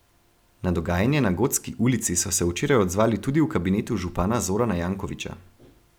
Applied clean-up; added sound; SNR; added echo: none; none; none; none.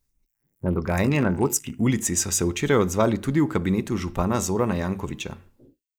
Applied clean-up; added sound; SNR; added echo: neural mask model Resemble Enhance denoiser.